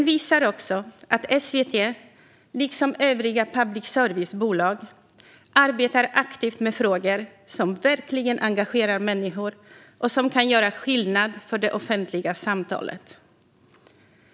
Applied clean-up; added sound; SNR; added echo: none; none; none; none.